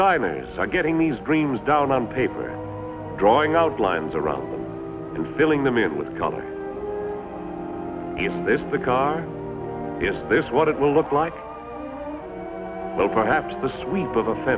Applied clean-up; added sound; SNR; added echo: none; none; none; none.